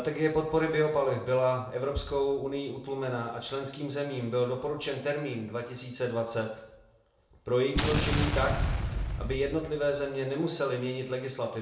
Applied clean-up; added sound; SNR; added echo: none; Explosion; 1 dB; reverberation time 0.6 s.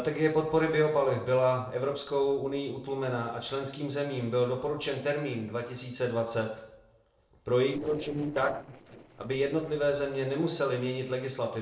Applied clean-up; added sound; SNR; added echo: neural separator model SepFormer DNS4.